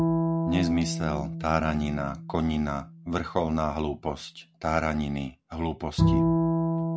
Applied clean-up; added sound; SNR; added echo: none; Bowed string instrument; 0 dB; none.